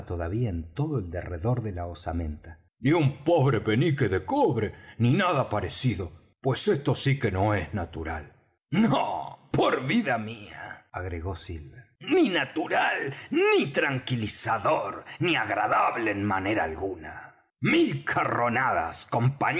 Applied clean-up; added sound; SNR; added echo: none; none; none; none.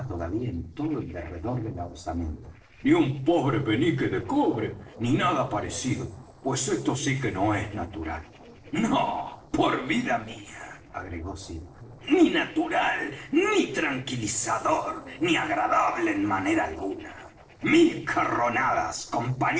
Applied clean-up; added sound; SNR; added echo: neural separator model SepFormer DNS4.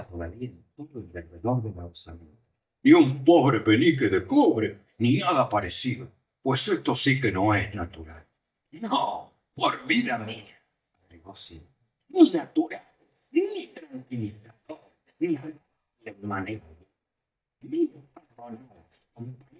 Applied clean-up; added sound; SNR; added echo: neural mask model DeepFilterNet 3.